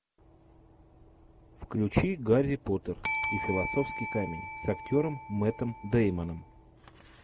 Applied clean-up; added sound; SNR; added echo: none; Bell; 3 dB; none.